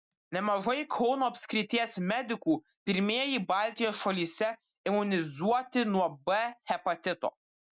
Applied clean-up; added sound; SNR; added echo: none; none; none; none.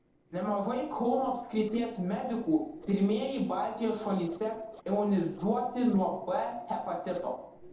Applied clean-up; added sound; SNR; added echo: neural separator model SepFormer DNS4.